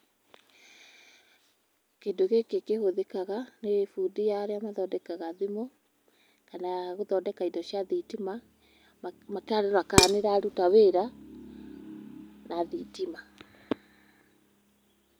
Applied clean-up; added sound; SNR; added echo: none; Dishes, pots, and pans; -4 dB; none.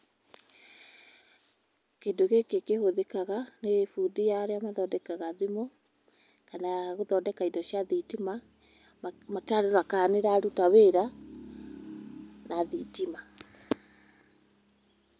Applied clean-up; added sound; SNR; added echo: none; none; none; none.